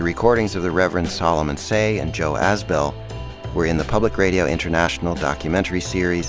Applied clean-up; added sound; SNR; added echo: none; none; none; none.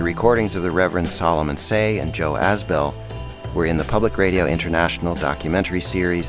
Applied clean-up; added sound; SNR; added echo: none; Bowed string instrument; 19 dB; none.